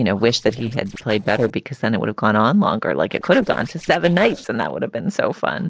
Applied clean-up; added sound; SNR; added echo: neural separator model SepFormer DNS4.